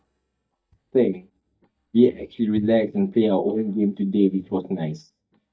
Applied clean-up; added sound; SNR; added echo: neural mask model DeepFilterNet 3.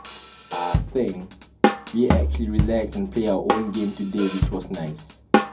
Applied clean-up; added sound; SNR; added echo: none; Drum kit; -1 dB; reverberation time 0.4 s.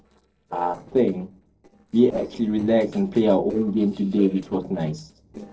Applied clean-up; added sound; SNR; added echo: neural separator model SepFormer DNS4.